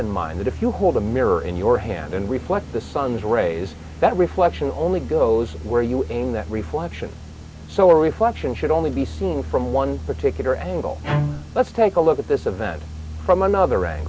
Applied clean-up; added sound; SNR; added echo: none; Bowed string instrument; 6 dB; none.